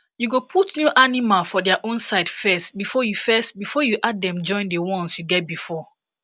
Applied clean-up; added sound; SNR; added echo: none; none; none; none.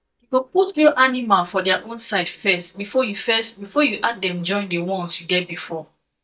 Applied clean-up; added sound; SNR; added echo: neural mask model DeepFilterNet 3.